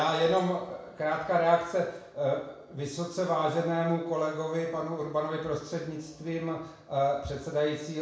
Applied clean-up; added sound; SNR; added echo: none; none; none; reverberation time 0.6 s.